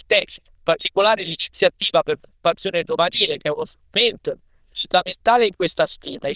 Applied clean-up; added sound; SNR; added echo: neural diffusion model UNIVERSE++.